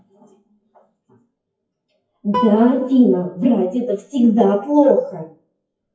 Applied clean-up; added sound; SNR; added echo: classical method WPE with log-MMSE.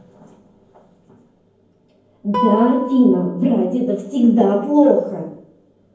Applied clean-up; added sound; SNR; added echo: none; Guitar; 13 dB; reverberation time 0.9 s.